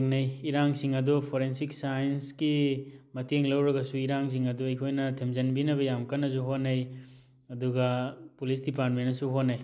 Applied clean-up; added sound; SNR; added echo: none; none; none; none.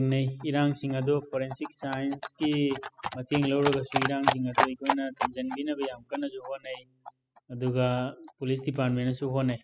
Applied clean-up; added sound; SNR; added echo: classical method spectral subtraction.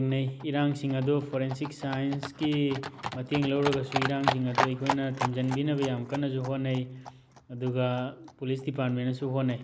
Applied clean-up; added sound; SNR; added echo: none; Livestock, farm animals, working animals; 7 dB; none.